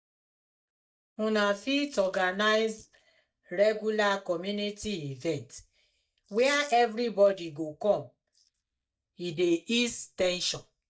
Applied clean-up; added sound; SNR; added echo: neural mask model DeepFilterNet 3.